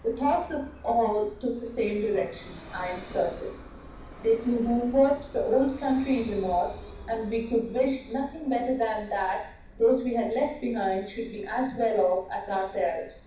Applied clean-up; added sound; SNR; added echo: none; Vehicle; 18 dB; reverberation time 0.6 s.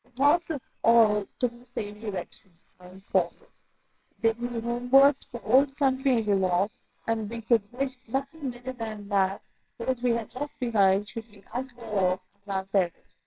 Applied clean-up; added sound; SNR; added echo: neural separator model SepFormer WHAMR!.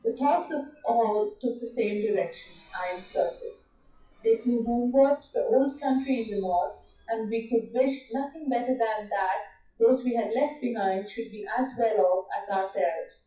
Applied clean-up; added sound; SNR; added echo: classical method WPE with log-MMSE.